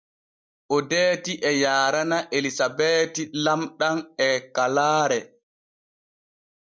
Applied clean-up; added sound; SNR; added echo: none; none; none; none.